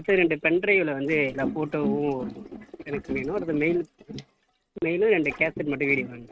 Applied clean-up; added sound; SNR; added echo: neural mask model RNNoise.